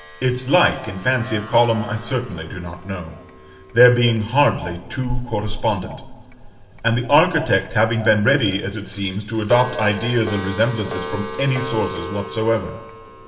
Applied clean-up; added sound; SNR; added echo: none; Clock; 15 dB; reverberation time 2.4 s.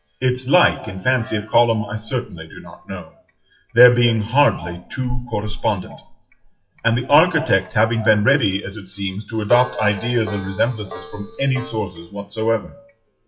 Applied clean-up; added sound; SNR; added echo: classical method WPE with log-MMSE.